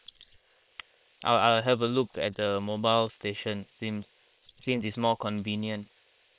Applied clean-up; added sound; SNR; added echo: neural separator model SepFormer WHAM!.